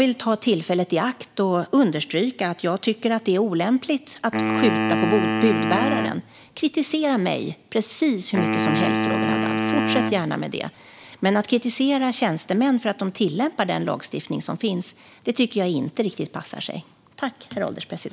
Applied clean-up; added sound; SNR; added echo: none; Wind instrument, woodwind instrument; 1 dB; none.